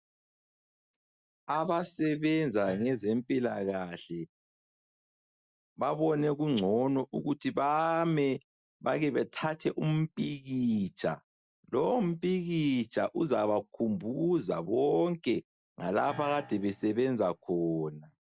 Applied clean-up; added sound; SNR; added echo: neural mask model DeepFilterNet 3.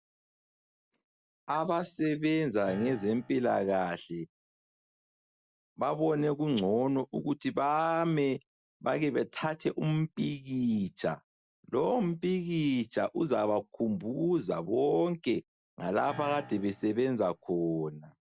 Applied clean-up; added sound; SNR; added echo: none; Piano; 17 dB; none.